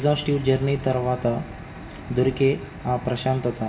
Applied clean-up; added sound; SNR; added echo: none; none; none; reverberation time 0.6 s.